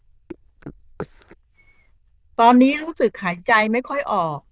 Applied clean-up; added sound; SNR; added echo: neural diffusion model UNIVERSE++.